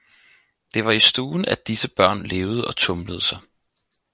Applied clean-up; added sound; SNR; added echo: none; none; none; none.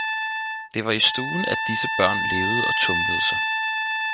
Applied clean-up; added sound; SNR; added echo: none; Trumpet; -2 dB; none.